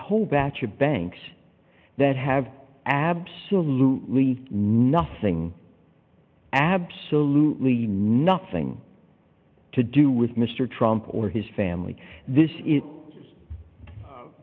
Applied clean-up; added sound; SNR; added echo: none; none; none; none.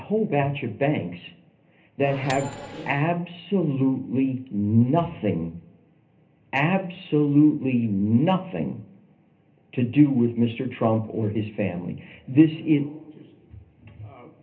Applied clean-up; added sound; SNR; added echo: none; Microwave oven; 13 dB; reverberation time 0.3 s.